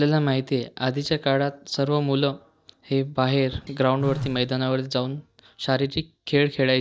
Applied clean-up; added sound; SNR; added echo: neural mask model DeepFilterNet 3.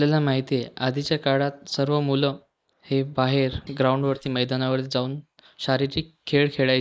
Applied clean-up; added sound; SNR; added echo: neural mask model Resemble Enhance denoiser.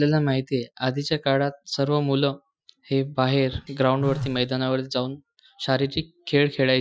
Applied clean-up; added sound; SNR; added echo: classical method Wiener filter.